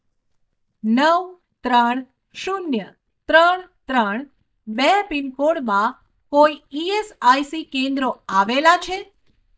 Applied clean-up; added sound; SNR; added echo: neural mask model DeepFilterNet 3.